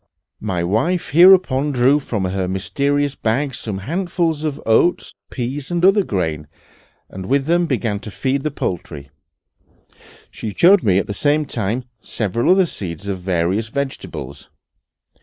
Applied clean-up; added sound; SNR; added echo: neural mask model Resemble Enhance denoiser.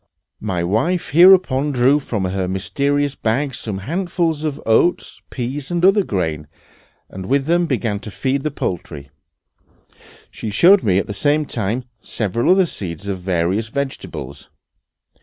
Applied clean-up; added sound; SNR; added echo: none; none; none; none.